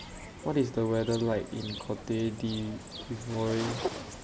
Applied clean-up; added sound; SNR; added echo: none; Cricket; 9 dB; none.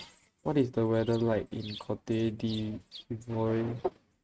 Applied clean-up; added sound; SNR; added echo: neural mask model RNNoise.